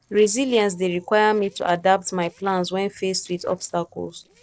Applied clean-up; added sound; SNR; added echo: neural separator model SepFormer DNS4.